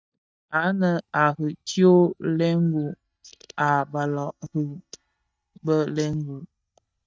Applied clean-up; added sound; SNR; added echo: neural mask model DeepFilterNet 3.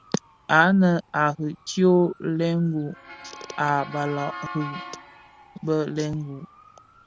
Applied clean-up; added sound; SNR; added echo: none; Motor vehicle (road) / Siren; 18 dB; none.